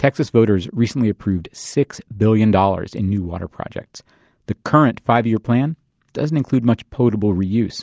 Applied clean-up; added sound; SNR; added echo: none; none; none; none.